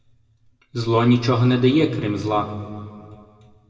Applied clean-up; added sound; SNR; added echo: none; none; none; reverberation time 1.8 s.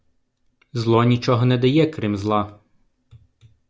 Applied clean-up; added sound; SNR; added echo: none; none; none; none.